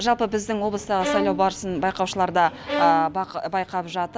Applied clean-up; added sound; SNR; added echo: none; Bowed string instrument; 6 dB; none.